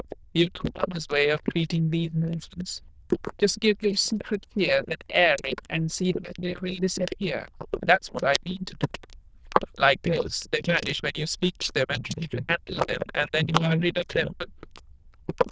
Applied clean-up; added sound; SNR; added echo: neural diffusion model UNIVERSE++.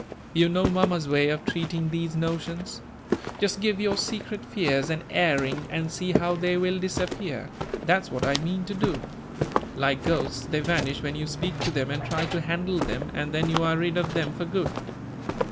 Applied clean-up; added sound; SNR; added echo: none; Walk, footsteps; 5 dB; none.